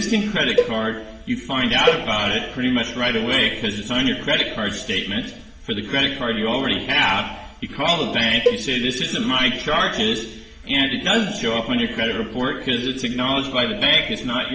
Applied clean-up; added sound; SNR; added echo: none; Cowbell; 4 dB; reverberation time 0.8 s.